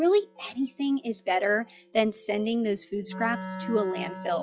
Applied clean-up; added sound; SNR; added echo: classical method log-MMSE.